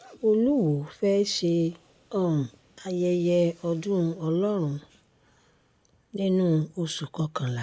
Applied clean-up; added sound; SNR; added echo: none; none; none; none.